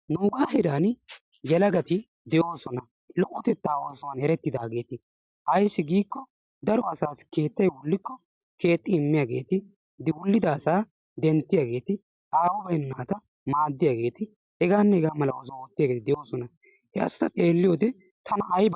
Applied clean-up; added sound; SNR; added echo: none; none; none; none.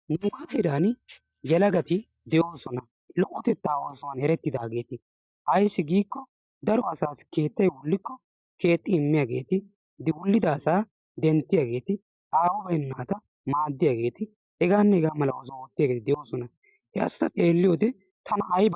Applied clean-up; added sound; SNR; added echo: neural mask model DeepFilterNet 3.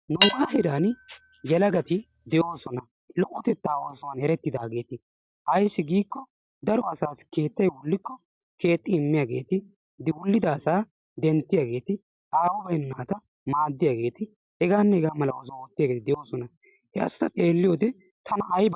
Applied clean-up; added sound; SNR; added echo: none; Cutlery, silverware / Dishes, pots, and pans; 6 dB; none.